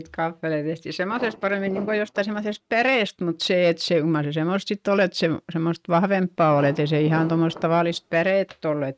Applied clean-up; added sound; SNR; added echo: neural mask model RNNoise.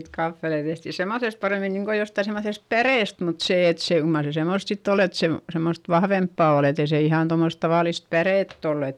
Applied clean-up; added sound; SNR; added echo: none; none; none; none.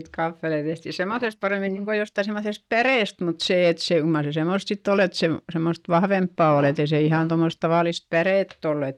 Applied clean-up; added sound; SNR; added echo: neural mask model DeepFilterNet 3.